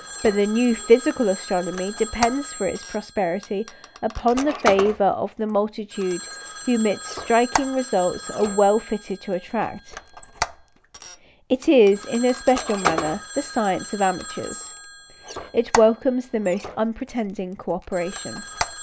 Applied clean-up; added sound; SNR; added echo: none; Squeak + Telephone; 10 dB; none.